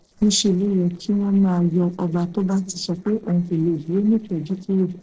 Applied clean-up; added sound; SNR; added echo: neural separator model SepFormer DNS4.